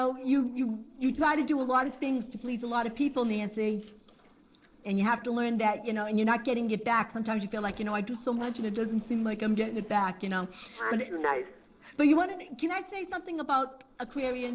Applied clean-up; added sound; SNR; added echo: neural separator model SepFormer DNS4.